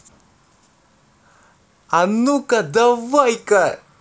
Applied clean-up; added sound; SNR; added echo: none; none; none; none.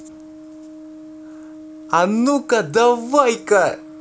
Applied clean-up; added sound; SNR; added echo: none; Brass instrument; 18 dB; none.